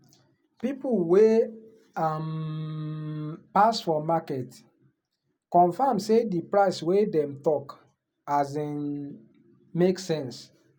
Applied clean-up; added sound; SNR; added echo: none; none; none; none.